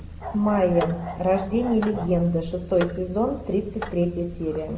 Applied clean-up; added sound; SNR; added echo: none; Clock + Bark; 13 dB; none.